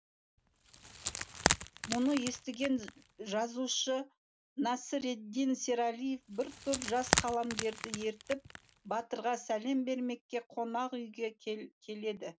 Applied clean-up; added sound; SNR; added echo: none; Wood; 2 dB; none.